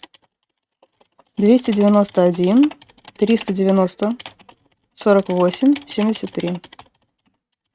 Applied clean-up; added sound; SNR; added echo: neural mask model RNNoise.